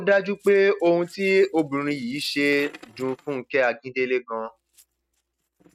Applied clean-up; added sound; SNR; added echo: neural mask model RNNoise.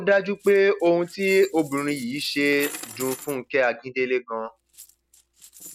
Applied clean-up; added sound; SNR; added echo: none; Coin (dropping); 19 dB; none.